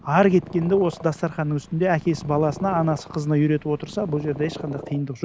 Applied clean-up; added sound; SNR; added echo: none; Purr; 16 dB; none.